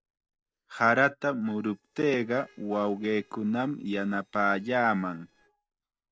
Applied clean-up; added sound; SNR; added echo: neural separator model SepFormer DNS4.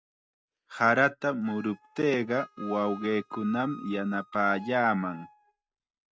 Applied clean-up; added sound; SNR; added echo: neural mask model RNNoise.